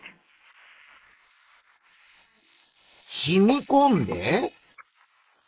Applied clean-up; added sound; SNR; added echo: neural mask model Resemble Enhance denoiser.